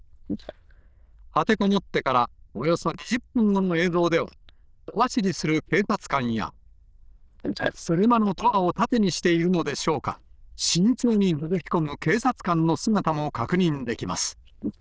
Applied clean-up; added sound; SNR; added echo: neural diffusion model UNIVERSE++.